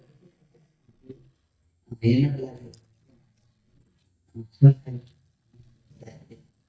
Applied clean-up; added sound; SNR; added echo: neural mask model DeepFilterNet 3.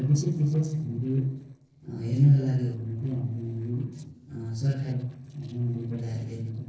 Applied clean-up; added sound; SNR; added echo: neural separator model SepFormer DNS4.